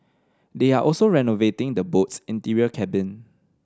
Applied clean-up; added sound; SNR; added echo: none; none; none; none.